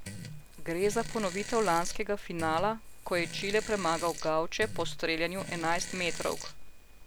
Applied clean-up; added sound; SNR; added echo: none; Fart; 12 dB; none.